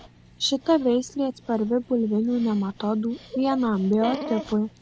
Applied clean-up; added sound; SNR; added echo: none; Dog; 15 dB; none.